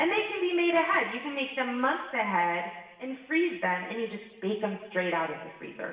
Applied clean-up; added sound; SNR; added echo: none; none; none; reverberation time 1.3 s.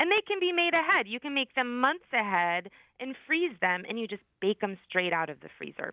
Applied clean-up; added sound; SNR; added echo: none; none; none; none.